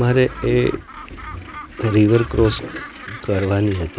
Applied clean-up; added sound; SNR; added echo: none; Gull, seagull; 16 dB; none.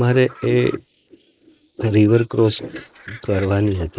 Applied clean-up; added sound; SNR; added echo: neural mask model Resemble Enhance denoiser.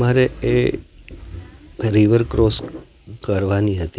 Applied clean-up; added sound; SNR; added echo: none; none; none; none.